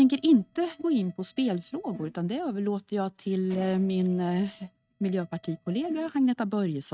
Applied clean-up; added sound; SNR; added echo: neural mask model RNNoise.